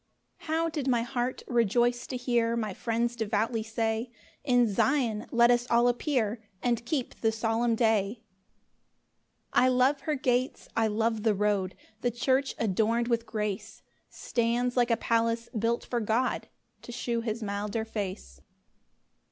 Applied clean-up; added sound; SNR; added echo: none; none; none; none.